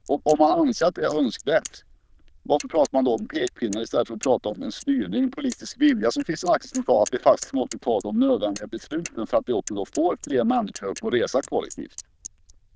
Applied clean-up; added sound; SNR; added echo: neural diffusion model UNIVERSE++.